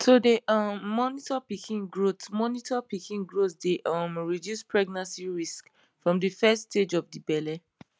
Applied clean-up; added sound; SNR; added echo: none; none; none; none.